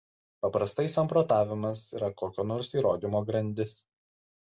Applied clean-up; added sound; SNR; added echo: none; none; none; none.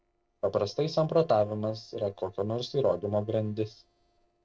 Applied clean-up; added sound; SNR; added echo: neural separator model SepFormer DNS4.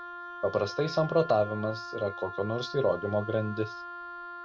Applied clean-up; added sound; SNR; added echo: none; Wind instrument, woodwind instrument; 10 dB; none.